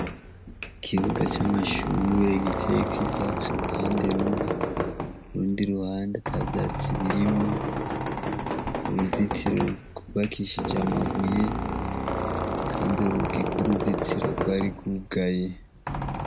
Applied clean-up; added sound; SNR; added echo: none; Squeak; 1 dB; none.